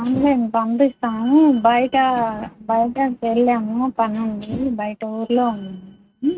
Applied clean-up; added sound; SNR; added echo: neural mask model RNNoise.